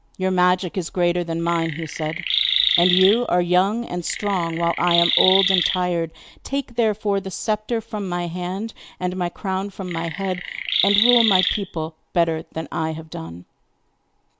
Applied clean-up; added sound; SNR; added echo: none; Chirp, tweet; 1 dB; none.